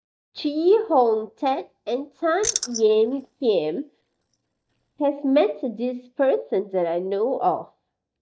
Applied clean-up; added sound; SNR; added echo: neural mask model DeepFilterNet 3.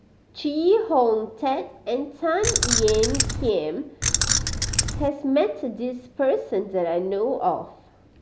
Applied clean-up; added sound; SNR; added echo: none; Keys jangling; -1 dB; none.